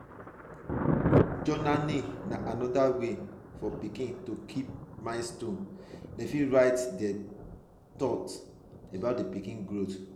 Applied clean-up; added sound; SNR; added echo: none; Thunder; 3 dB; none.